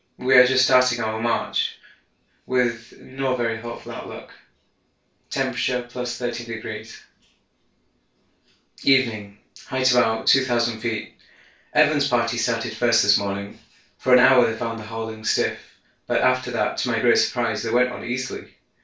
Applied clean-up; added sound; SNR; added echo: none; none; none; reverberation time 0.2 s.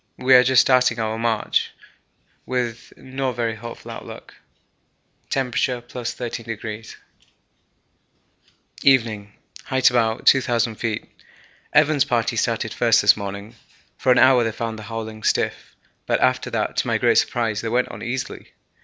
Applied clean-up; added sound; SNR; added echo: none; none; none; none.